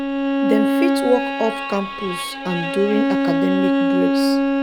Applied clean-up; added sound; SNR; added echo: none; Bowed string instrument; -4 dB; none.